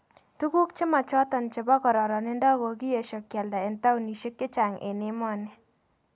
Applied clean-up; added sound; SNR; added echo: none; none; none; none.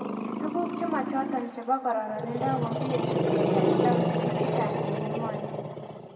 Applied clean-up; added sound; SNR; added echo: none; Growling; -4 dB; reverberation time 1.9 s.